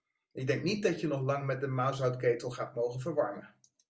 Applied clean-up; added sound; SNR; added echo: none; none; none; none.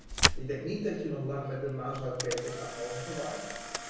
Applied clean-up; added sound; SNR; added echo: none; Camera; 0 dB; reverberation time 1.2 s.